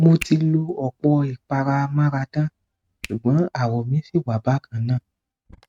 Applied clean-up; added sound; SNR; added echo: neural mask model RNNoise.